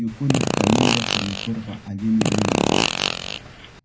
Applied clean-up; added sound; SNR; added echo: none; Fart; -3 dB; reverberation time 0.5 s.